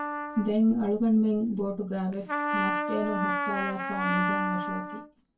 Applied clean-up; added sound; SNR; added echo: none; Trumpet; 3 dB; reverberation time 0.1 s.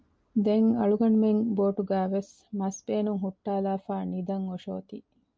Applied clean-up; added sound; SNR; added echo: none; none; none; none.